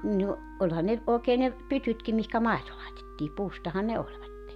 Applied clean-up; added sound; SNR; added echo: none; Wind instrument, woodwind instrument; 19 dB; none.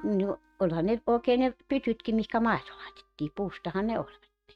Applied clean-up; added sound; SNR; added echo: neural mask model RNNoise.